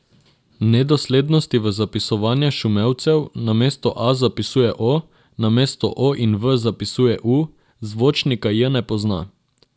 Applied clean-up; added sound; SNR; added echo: none; none; none; none.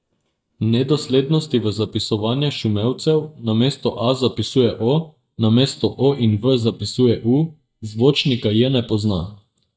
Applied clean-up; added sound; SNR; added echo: neural mask model DeepFilterNet 3.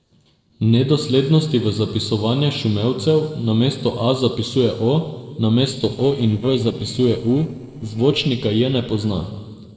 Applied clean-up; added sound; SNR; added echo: neural separator model SepFormer DNS4.